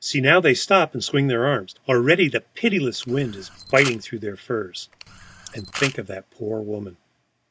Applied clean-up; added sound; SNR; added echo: none; Camera; 12 dB; none.